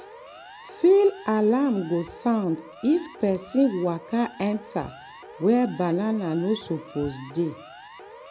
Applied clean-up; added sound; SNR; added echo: none; Siren; 19 dB; none.